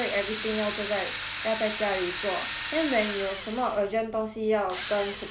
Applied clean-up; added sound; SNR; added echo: none; Drill; 4 dB; none.